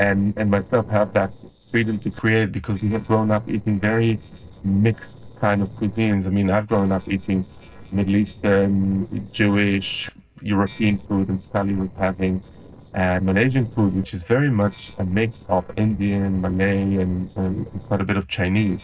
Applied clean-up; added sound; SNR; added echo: neural separator model SepFormer DNS4.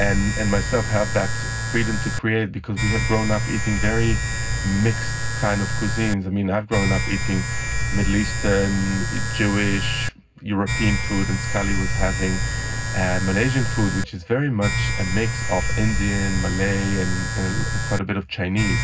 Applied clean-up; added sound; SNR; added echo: none; Domestic sounds, home sounds; 0 dB; reverberation time 0.4 s.